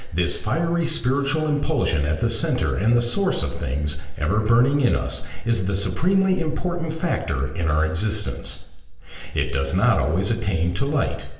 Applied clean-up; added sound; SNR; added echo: none; none; none; reverberation time 0.9 s.